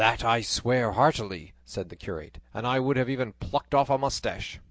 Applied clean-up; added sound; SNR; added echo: none; none; none; none.